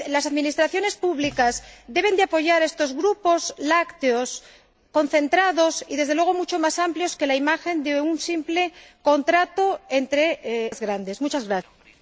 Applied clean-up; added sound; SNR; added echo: none; none; none; none.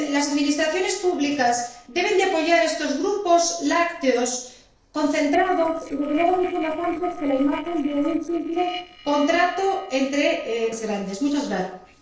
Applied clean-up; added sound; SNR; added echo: neural separator model SepFormer DNS4.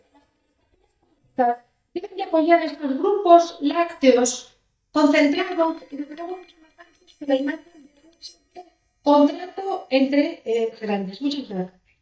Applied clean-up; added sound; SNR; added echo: neural mask model DeepFilterNet 3.